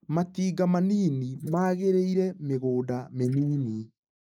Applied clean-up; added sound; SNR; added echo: neural mask model Resemble Enhance denoiser.